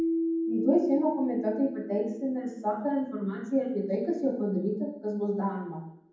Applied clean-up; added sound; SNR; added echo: none; Keyboard (musical); 7 dB; reverberation time 1.2 s.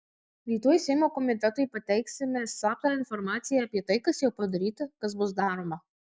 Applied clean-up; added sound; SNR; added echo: none; none; none; none.